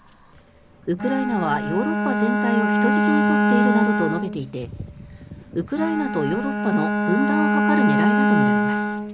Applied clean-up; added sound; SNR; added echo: none; Bowed string instrument; -4 dB; none.